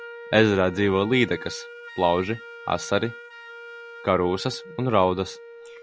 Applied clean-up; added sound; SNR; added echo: none; Wind instrument, woodwind instrument; 16 dB; none.